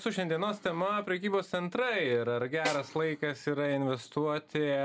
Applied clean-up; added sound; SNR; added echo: none; Snare drum; 10 dB; none.